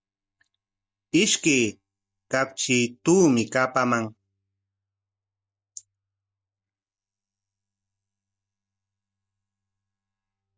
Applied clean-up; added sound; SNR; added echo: neural mask model DeepFilterNet 3.